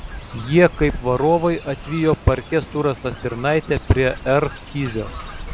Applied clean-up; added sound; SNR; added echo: none; Fowl; 13 dB; none.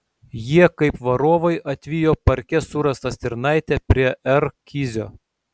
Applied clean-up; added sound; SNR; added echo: none; none; none; none.